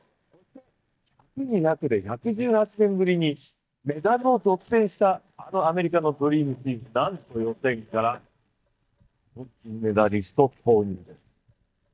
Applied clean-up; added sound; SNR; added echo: neural mask model DeepFilterNet 3.